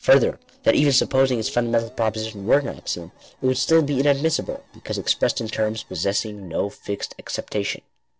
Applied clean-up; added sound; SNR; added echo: neural separator model SepFormer DNS4.